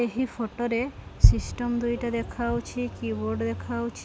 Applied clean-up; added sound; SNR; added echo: none; Bass drum; -4 dB; none.